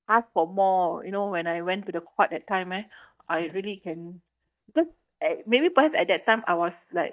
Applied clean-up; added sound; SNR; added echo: neural mask model DeepFilterNet 3.